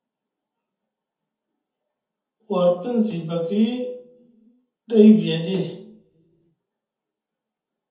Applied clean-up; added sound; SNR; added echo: none; none; none; reverberation time 0.6 s.